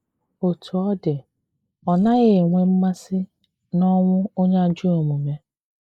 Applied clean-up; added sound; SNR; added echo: neural mask model Resemble Enhance denoiser.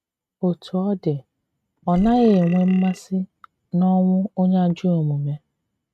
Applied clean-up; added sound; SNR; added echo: neural mask model RNNoise.